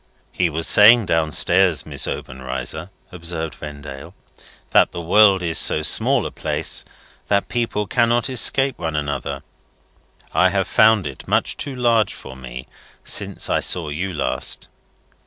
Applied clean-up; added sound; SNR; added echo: none; none; none; none.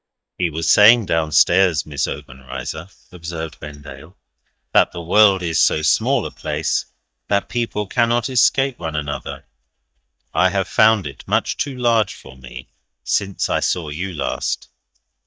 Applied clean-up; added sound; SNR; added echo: neural mask model DeepFilterNet 3.